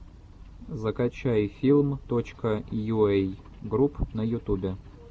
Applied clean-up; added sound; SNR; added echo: none; none; none; none.